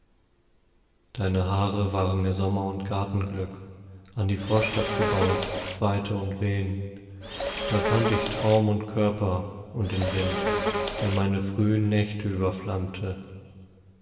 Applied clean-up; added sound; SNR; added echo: none; Insect; 1 dB; reverberation time 1.9 s.